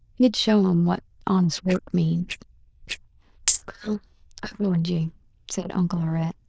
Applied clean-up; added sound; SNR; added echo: neural diffusion model UNIVERSE++.